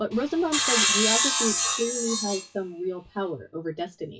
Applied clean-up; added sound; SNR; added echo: classical method WPE with log-MMSE.